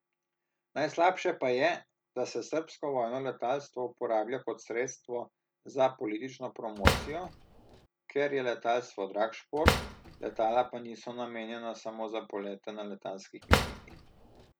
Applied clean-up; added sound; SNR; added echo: none; Drawer open or close; -3 dB; none.